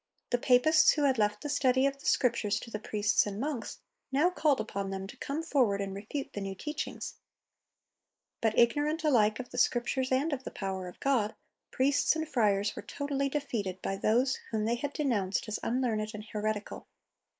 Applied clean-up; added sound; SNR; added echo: neural mask model Resemble Enhance denoiser.